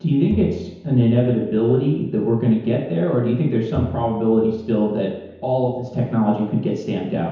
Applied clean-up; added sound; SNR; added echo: none; Bowed string instrument; 17 dB; reverberation time 1.0 s.